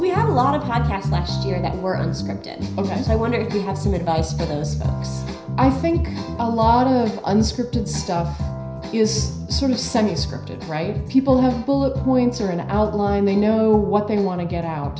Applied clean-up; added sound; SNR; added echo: none; none; none; reverberation time 0.5 s.